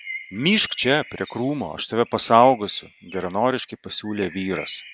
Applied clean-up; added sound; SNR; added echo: none; Bird; 18 dB; none.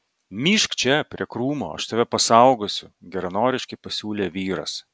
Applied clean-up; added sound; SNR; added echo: none; none; none; none.